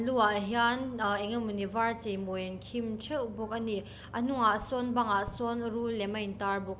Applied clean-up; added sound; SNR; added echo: none; none; none; none.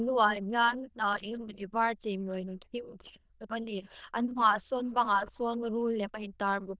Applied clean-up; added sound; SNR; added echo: neural diffusion model UNIVERSE++.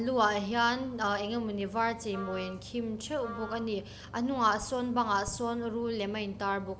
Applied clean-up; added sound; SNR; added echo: none; Wind instrument, woodwind instrument; 15 dB; none.